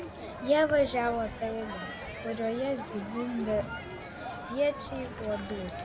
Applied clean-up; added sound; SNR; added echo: none; Crowd; 8 dB; none.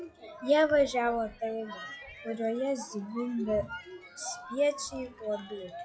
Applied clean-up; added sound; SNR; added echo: classical method log-MMSE.